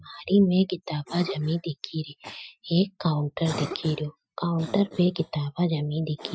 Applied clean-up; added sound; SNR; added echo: classical method Wiener filter.